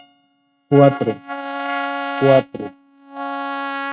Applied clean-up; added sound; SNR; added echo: neural mask model RNNoise.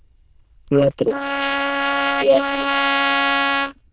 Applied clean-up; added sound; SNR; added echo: neural diffusion model UNIVERSE++.